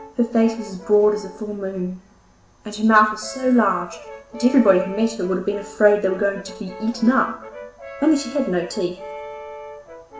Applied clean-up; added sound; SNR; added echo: none; Brass instrument; 17 dB; reverberation time 0.6 s.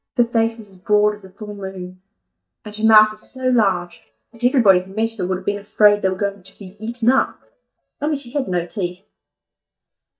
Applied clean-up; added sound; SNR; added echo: neural mask model DeepFilterNet 3.